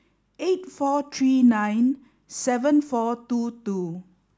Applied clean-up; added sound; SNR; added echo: none; none; none; none.